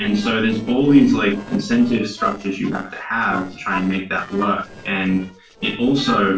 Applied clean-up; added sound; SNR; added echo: neural separator model SepFormer DNS4.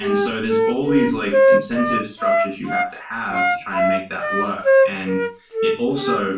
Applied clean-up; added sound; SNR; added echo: none; Wind instrument, woodwind instrument; -4 dB; reverberation time 0.3 s.